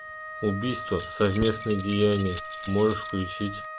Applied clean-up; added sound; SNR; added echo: none; Keys jangling + Wind instrument, woodwind instrument; 8 dB; none.